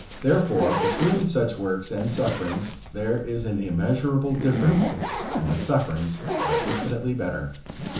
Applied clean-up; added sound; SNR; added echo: none; Zipper (clothing); 4 dB; reverberation time 0.7 s.